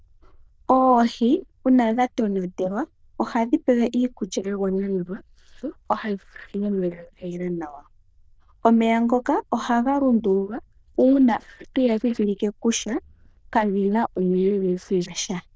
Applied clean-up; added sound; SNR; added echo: neural diffusion model UNIVERSE++.